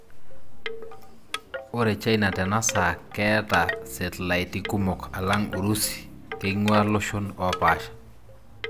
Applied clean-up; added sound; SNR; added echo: none; Wind chime / Wood; 11 dB; none.